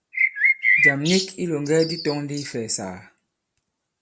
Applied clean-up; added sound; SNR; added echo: none; Bird; -4 dB; none.